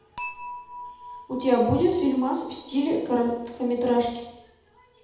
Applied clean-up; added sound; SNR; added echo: none; Dishes, pots, and pans / Chink, clink; 17 dB; reverberation time 0.8 s.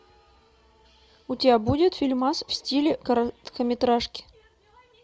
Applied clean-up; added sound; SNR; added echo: none; none; none; none.